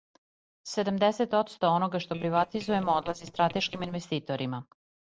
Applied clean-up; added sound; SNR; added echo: neural separator model SepFormer DNS4.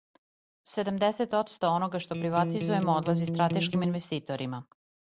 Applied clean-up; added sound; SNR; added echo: none; Electric guitar; 1 dB; none.